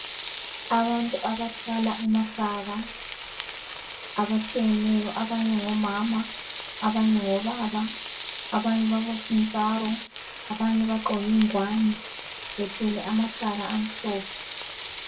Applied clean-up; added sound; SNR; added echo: none; Frying (food); 5 dB; reverberation time 0.2 s.